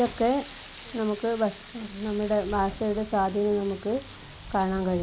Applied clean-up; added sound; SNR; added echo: none; Rain; 15 dB; none.